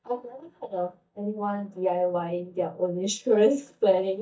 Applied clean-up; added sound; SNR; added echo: neural mask model DeepFilterNet 3.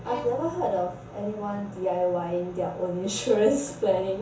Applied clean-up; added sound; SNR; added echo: none; Bowed string instrument; 18 dB; reverberation time 0.7 s.